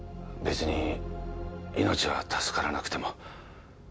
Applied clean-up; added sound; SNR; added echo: none; none; none; none.